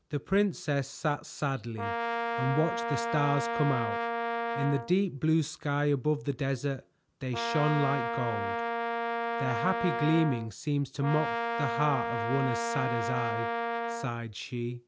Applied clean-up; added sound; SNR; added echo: none; Brass instrument; 1 dB; none.